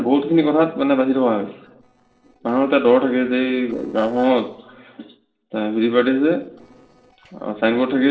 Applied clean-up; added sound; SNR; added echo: neural separator model SepFormer DNS4.